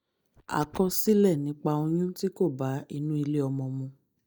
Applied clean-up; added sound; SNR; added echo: neural mask model DeepFilterNet 3.